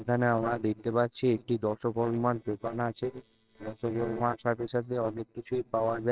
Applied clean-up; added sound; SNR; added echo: neural separator model SepFormer WHAMR!.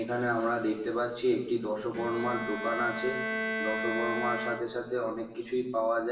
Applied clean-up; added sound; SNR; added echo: none; Bowed string instrument; 6 dB; reverberation time 0.8 s.